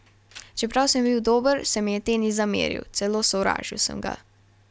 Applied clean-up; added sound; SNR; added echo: none; none; none; none.